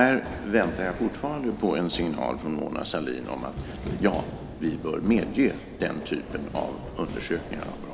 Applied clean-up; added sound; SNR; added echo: none; Run; 10 dB; none.